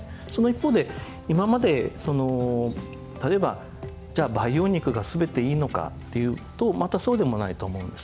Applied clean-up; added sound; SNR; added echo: none; none; none; none.